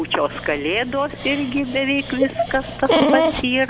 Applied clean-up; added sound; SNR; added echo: none; Dog; 2 dB; none.